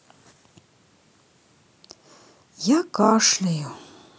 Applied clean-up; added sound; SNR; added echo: none; none; none; none.